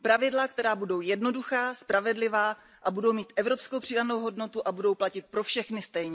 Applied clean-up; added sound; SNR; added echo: none; none; none; none.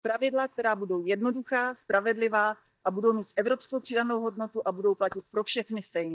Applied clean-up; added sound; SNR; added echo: neural mask model DeepFilterNet 3.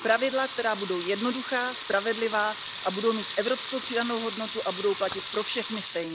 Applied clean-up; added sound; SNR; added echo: none; Sink (filling or washing) / Water tap, faucet / Liquid; 9 dB; none.